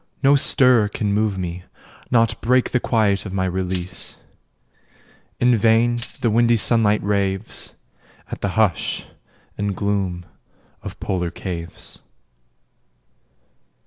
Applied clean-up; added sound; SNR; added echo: none; Tambourine; 2 dB; none.